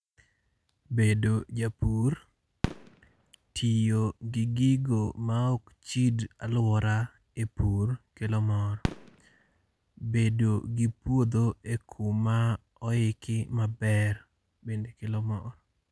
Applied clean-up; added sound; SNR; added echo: none; Fireworks; 12 dB; none.